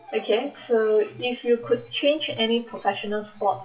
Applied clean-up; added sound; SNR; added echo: classical method WPE with log-MMSE.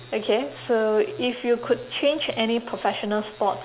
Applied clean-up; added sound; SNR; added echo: none; none; none; none.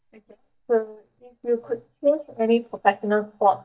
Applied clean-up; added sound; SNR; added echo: neural mask model DeepFilterNet 3.